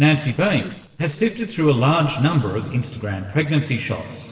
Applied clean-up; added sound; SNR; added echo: neural separator model SepFormer DNS4.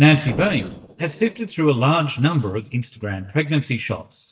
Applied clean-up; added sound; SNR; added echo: neural mask model DeepFilterNet 3.